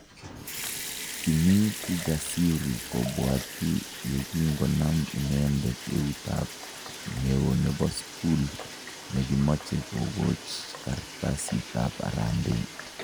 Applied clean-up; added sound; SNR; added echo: none; Bathtub (filling or washing) + Sink (filling or washing) / Water tap, faucet / Liquid; 11 dB; none.